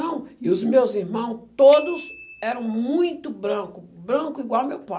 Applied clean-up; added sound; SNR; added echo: none; Bicycle bell; 12 dB; none.